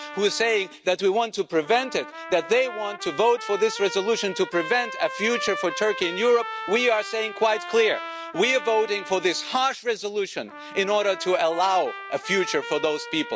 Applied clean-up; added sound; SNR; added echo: none; Trumpet; 12 dB; none.